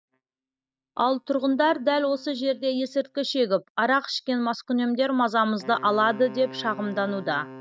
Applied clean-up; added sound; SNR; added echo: neural mask model DeepFilterNet 3.